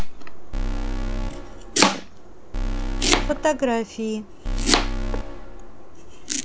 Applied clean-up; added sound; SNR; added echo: none; Alarm + Domestic sounds, home sounds; -3 dB; none.